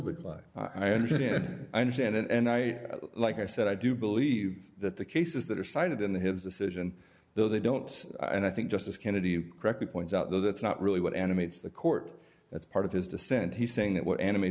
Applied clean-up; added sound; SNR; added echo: none; none; none; none.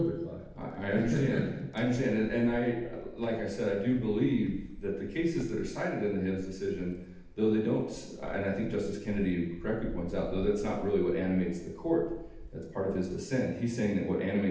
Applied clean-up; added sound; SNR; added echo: none; Wind; 15 dB; reverberation time 0.8 s.